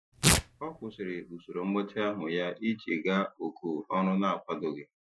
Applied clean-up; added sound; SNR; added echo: classical method Wiener filter.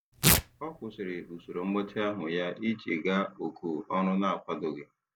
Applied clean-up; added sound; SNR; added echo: none; Tearing; -1 dB; none.